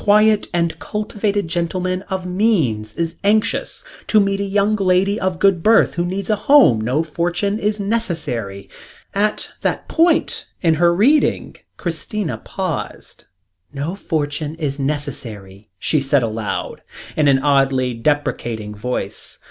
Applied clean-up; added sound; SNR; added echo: none; none; none; none.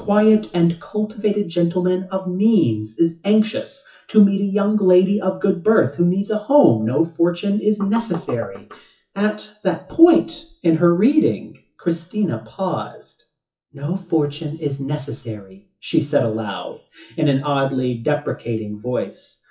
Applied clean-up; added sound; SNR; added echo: classical method WPE with log-MMSE.